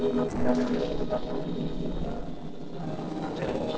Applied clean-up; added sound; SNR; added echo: neural separator model SepFormer DNS4.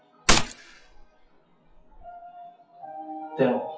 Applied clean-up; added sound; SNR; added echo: classical method WPE with log-MMSE.